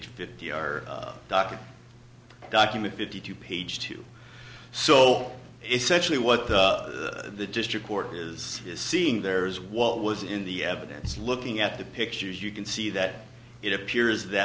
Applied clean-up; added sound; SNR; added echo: none; none; none; none.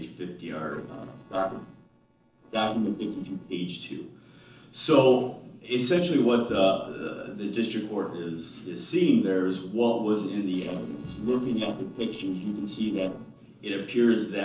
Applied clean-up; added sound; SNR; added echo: neural separator model SepFormer DNS4.